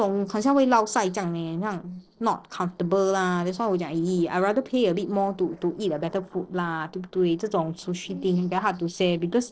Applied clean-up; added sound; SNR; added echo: neural separator model SepFormer DNS4.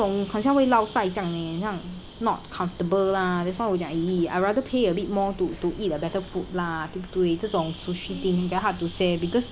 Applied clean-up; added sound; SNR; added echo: none; Bird vocalization, bird call, bird song + Train; 16 dB; none.